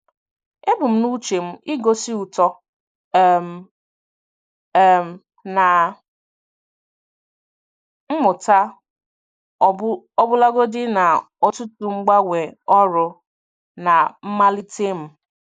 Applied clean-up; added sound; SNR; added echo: neural mask model Resemble Enhance denoiser.